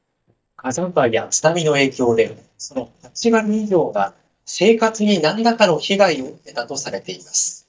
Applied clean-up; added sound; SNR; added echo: neural mask model DeepFilterNet 3.